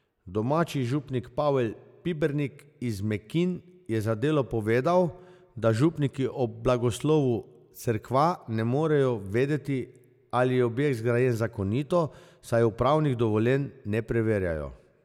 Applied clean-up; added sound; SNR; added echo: none; none; none; none.